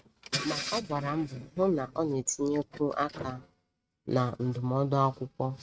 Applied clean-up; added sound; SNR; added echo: neural mask model RNNoise.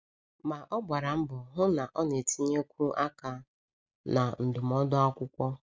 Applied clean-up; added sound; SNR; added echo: none; none; none; none.